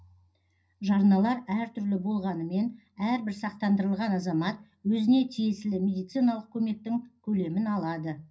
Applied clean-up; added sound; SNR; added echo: none; none; none; reverberation time 0.4 s.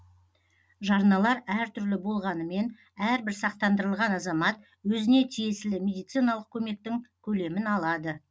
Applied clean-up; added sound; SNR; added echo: none; none; none; none.